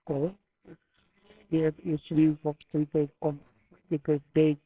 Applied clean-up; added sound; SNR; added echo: neural separator model SepFormer WHAMR!.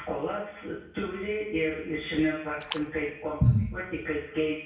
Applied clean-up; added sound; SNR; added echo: none; Splash, splatter; 17 dB; reverberation time 0.6 s.